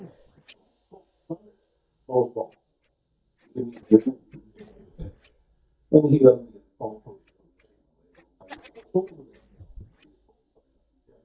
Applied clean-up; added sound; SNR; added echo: neural mask model DeepFilterNet 3.